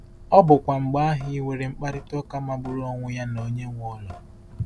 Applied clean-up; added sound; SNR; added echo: none; Drip / Sink (filling or washing); 19 dB; none.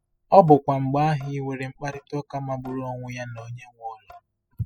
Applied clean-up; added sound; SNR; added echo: classical method spectral subtraction.